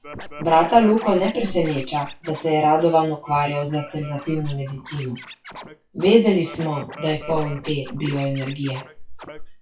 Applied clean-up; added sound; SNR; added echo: classical method WPE with log-MMSE.